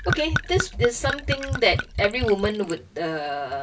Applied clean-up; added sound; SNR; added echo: none; Gurgling / Chink, clink / Liquid; 4 dB; reverberation time 0.1 s.